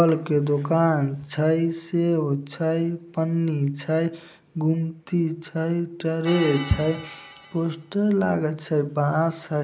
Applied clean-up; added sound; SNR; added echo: none; Organ; 15 dB; none.